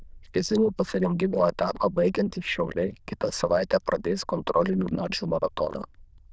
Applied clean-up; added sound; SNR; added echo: neural diffusion model UNIVERSE++.